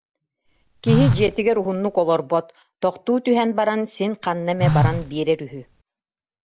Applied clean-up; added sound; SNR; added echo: none; Telephone; 1 dB; none.